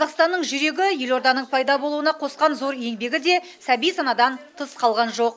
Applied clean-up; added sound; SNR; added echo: none; none; none; none.